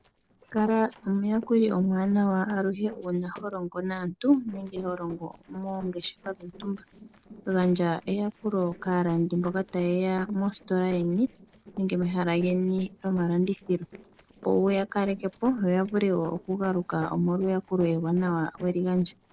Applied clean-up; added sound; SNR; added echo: neural separator model SepFormer DNS4.